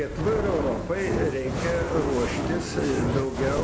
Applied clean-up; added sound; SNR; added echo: none; Fire; 1 dB; none.